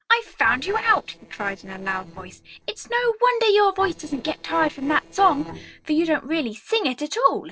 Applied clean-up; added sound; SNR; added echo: neural separator model SepFormer DNS4.